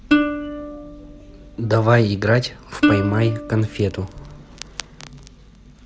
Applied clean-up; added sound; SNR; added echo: none; Plucked string instrument; 3 dB; none.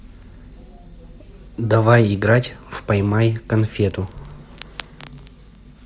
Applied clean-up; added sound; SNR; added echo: none; none; none; none.